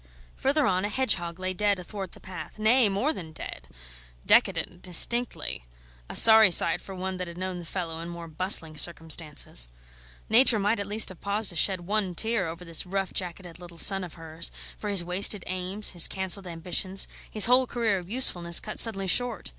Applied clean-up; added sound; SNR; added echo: none; none; none; none.